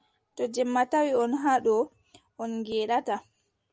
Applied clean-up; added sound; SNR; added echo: none; none; none; none.